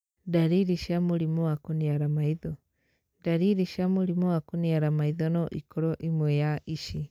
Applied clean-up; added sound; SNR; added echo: none; none; none; none.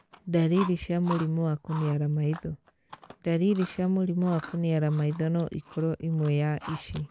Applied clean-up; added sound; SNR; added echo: none; Chewing, mastication; 17 dB; none.